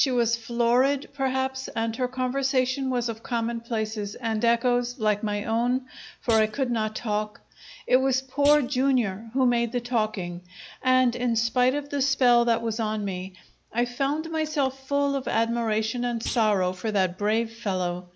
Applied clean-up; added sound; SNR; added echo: none; Thump, thud; 17 dB; none.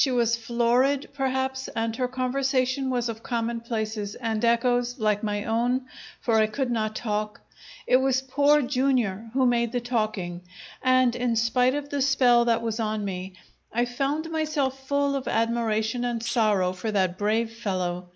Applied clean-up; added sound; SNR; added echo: neural mask model Resemble Enhance denoiser.